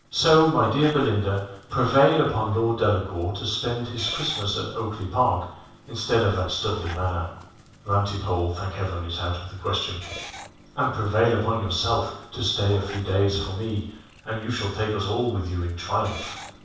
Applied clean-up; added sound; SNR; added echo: neural separator model SepFormer DNS4.